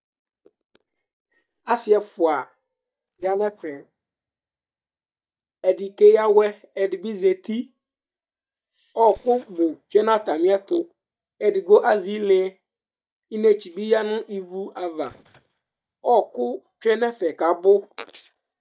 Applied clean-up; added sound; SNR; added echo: neural mask model DeepFilterNet 3.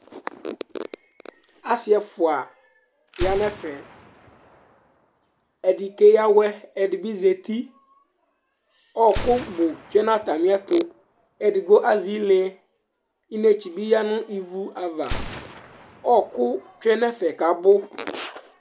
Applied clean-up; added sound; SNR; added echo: none; Gunshot, gunfire; 17 dB; none.